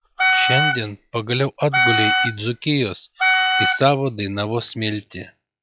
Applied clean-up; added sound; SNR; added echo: classical method log-MMSE.